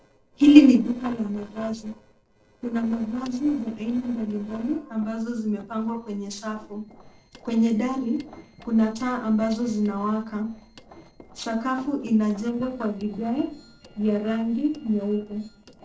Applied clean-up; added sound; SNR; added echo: neural separator model SepFormer DNS4.